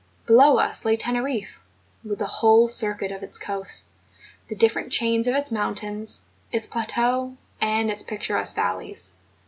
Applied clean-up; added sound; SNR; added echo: none; none; none; none.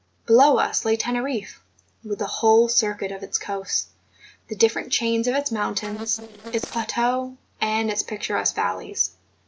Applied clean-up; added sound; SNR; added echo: neural separator model SepFormer DNS4.